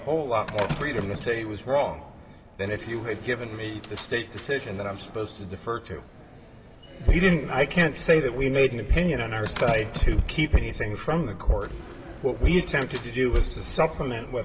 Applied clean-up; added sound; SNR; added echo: none; Slam; 14 dB; reverberation time 2.6 s.